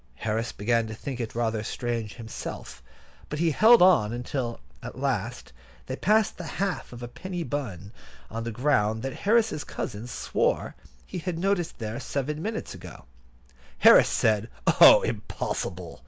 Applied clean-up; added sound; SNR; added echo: none; none; none; none.